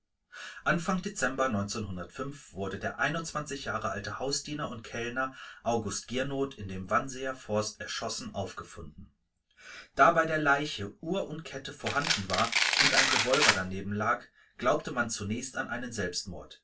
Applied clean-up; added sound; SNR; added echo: none; Domestic sounds, home sounds; -4 dB; reverberation time 0.2 s.